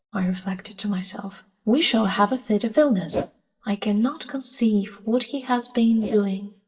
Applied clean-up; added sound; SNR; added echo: neural mask model DeepFilterNet 3.